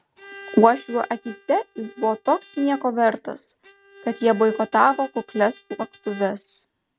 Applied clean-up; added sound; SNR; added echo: neural mask model RNNoise.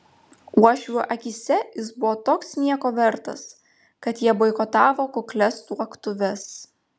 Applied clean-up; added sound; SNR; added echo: none; none; none; none.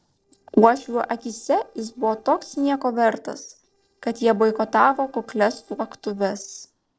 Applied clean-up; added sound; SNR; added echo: neural separator model SepFormer DNS4.